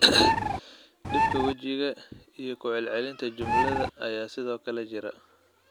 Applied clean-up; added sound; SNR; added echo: none; Bird; -4 dB; none.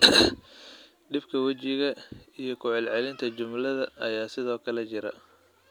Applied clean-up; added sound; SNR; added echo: none; none; none; none.